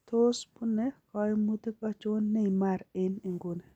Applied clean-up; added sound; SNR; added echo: none; none; none; none.